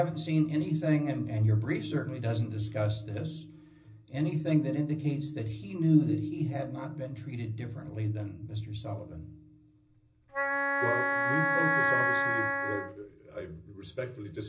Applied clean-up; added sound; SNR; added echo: none; Wind instrument, woodwind instrument; -3 dB; reverberation time 0.4 s.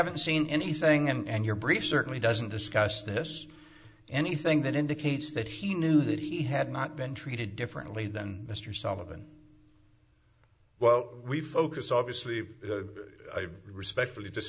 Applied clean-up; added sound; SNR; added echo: none; none; none; none.